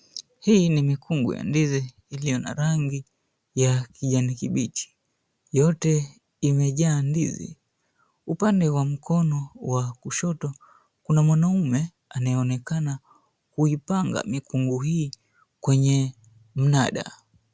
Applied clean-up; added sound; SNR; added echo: none; none; none; none.